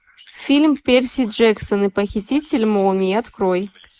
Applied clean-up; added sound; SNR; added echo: neural mask model Resemble Enhance denoiser.